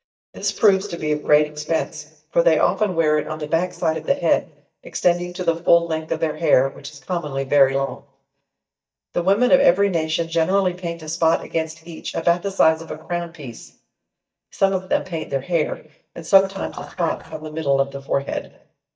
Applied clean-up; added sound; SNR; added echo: neural mask model DeepFilterNet 3.